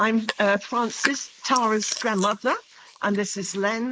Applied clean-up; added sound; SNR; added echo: neural mask model Resemble Enhance denoiser.